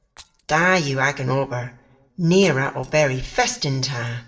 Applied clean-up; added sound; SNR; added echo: neural separator model SepFormer DNS4.